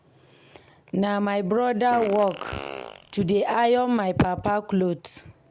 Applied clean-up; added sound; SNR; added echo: none; Fart; 14 dB; none.